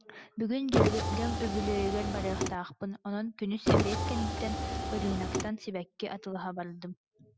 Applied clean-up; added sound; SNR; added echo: none; Car; -5 dB; none.